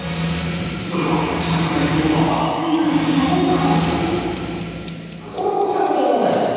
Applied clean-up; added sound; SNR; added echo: none; Clock; 20 dB; reverberation time 2.2 s.